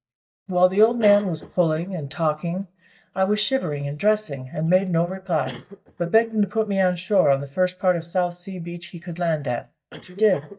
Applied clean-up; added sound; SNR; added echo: neural mask model DeepFilterNet 3.